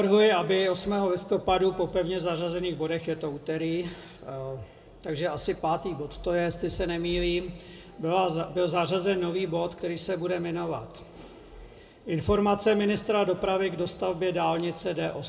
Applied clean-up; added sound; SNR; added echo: none; none; none; reverberation time 1.3 s.